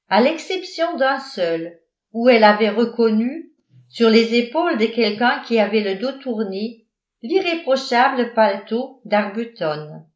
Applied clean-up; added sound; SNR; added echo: neural mask model Resemble Enhance denoiser.